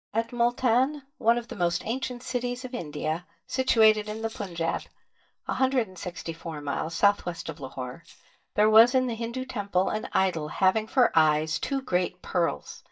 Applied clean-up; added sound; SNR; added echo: neural mask model DeepFilterNet 3.